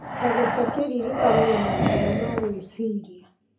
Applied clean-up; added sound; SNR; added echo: none; Breathing; 0 dB; reverberation time 0.3 s.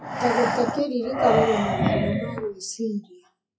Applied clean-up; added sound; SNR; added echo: classical method WPE with log-MMSE.